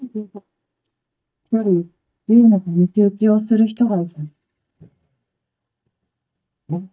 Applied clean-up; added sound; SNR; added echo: neural mask model DeepFilterNet 3.